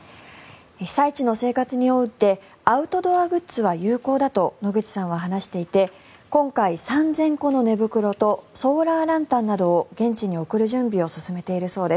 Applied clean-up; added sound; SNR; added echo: none; none; none; none.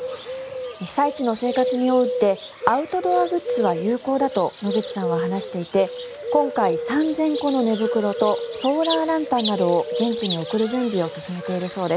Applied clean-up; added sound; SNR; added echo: none; Bird; 6 dB; none.